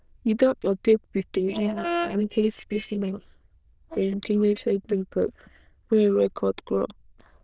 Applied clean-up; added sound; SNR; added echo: neural diffusion model UNIVERSE++.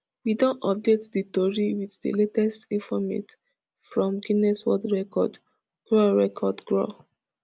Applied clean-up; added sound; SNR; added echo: none; none; none; none.